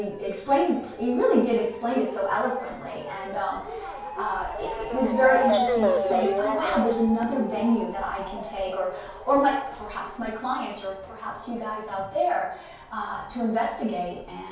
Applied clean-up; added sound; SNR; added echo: none; Motor vehicle (road) / Siren; 5 dB; reverberation time 0.5 s.